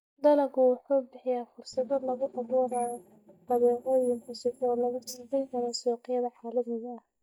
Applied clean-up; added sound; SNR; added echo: neural mask model DeepFilterNet 3.